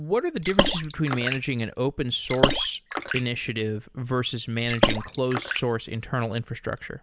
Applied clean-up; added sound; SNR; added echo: none; Water / Splash, splatter; 1 dB; none.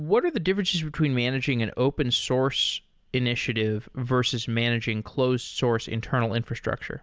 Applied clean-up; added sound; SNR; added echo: none; none; none; none.